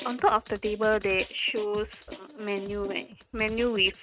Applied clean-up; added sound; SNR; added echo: neural mask model RNNoise.